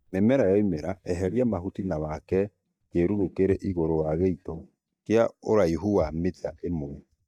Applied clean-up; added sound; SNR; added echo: neural mask model DeepFilterNet 3.